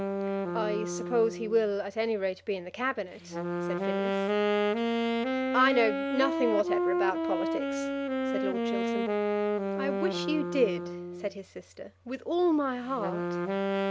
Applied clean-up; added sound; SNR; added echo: none; Wind instrument, woodwind instrument; -1 dB; none.